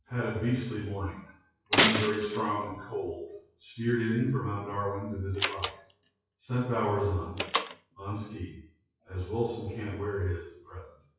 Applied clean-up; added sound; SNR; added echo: classical method WPE with log-MMSE.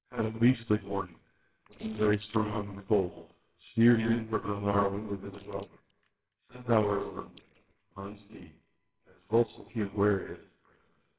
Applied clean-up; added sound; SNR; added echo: neural separator model SepFormer WHAMR!.